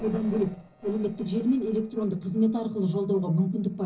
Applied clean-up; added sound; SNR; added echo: neural separator model SepFormer DNS4.